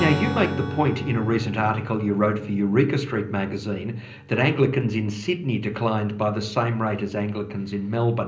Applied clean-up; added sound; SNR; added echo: none; Strum; 12 dB; reverberation time 0.5 s.